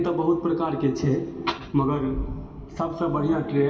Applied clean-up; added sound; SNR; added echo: none; Thunder / Rain; 15 dB; reverberation time 0.8 s.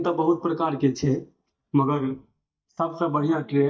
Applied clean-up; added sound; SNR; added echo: neural mask model DeepFilterNet 3.